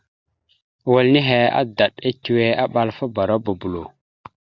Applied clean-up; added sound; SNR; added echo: none; none; none; none.